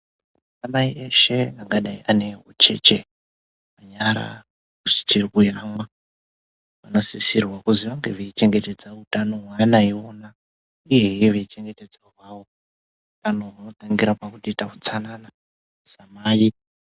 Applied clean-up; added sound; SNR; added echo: none; none; none; none.